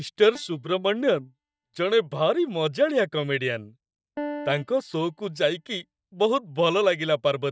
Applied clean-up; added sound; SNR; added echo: neural mask model DeepFilterNet 3.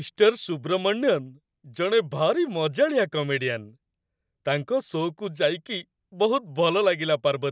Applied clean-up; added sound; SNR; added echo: none; none; none; none.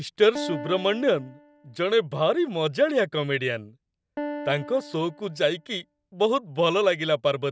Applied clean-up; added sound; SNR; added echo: none; Piano; 15 dB; none.